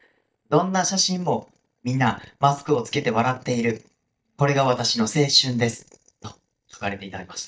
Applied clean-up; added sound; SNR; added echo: neural mask model DeepFilterNet 3.